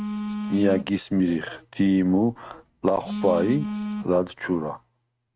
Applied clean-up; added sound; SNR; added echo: neural mask model RNNoise.